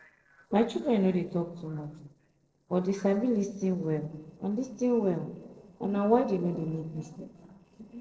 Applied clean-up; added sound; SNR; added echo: neural separator model SepFormer DNS4.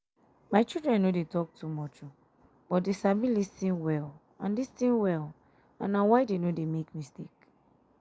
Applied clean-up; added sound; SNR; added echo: none; none; none; none.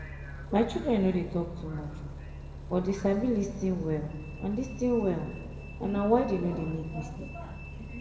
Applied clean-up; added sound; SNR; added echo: none; Bus; 10 dB; reverberation time 1.4 s.